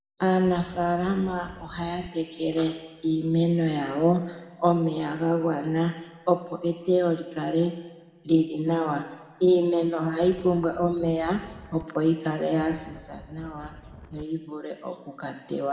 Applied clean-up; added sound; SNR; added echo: none; Wind; 19 dB; reverberation time 1.3 s.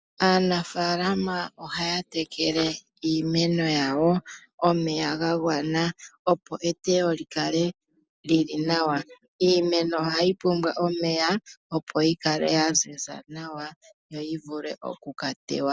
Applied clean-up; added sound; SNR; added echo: none; none; none; none.